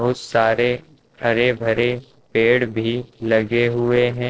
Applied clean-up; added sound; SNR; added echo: neural separator model SepFormer DNS4.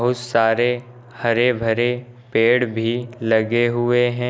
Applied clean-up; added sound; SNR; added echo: none; none; none; none.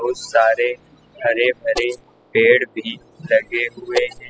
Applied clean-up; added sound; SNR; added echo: classical method spectral subtraction.